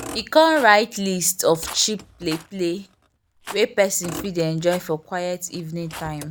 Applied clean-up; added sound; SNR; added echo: none; Motor vehicle (road) + Rattle; 17 dB; none.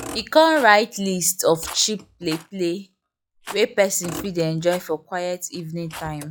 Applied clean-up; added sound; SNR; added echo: classical method log-MMSE.